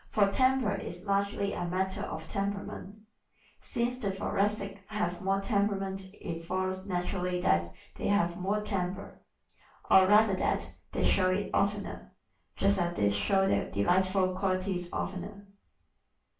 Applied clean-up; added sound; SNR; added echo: none; none; none; reverberation time 0.3 s.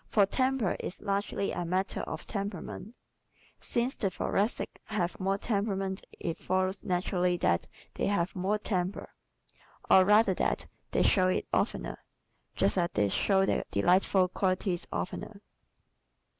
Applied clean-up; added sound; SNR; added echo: none; none; none; none.